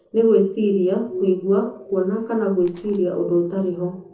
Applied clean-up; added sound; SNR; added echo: neural separator model SepFormer DNS4.